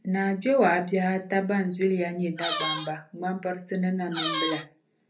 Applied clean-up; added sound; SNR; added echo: none; Squeak; -1 dB; reverberation time 0.3 s.